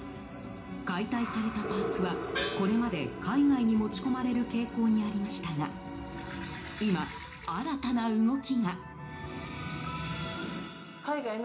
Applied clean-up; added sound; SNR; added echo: none; Gong; 10 dB; reverberation time 0.4 s.